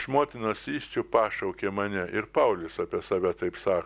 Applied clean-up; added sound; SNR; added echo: none; none; none; none.